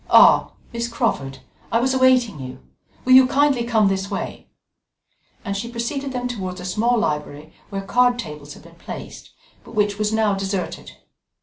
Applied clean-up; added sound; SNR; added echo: none; none; none; none.